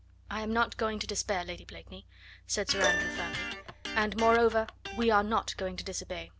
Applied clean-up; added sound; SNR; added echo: none; Keyboard (musical) + Electric guitar; 6 dB; none.